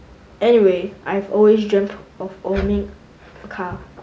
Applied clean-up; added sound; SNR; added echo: none; none; none; none.